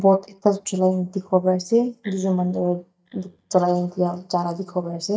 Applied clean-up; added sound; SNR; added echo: neural mask model DeepFilterNet 3.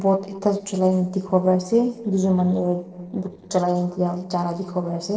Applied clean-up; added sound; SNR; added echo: neural separator model SepFormer DNS4.